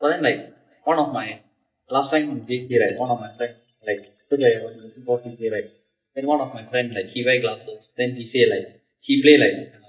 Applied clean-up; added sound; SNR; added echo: neural mask model DeepFilterNet 3.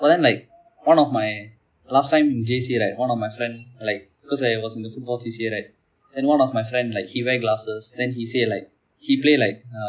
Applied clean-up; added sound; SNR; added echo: none; none; none; none.